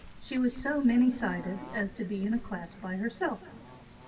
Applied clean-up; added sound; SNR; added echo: none; Bird / Fowl; 17 dB; reverberation time 2.2 s.